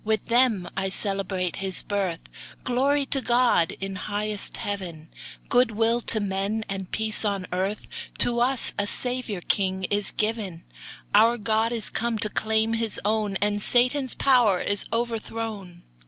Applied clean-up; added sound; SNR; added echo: none; none; none; none.